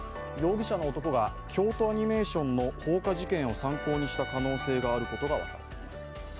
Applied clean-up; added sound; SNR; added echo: none; Trumpet; 13 dB; none.